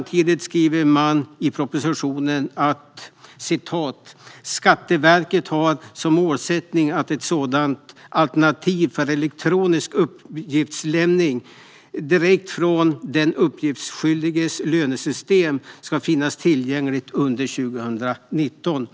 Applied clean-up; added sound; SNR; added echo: none; none; none; none.